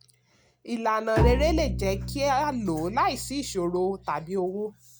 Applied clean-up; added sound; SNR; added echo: none; Bowed string instrument; 4 dB; none.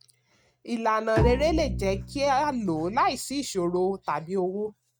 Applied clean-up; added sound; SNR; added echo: neural mask model RNNoise.